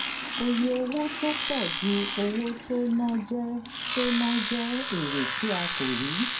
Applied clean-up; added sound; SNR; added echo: none; Domestic sounds, home sounds; 2 dB; reverberation time 0.2 s.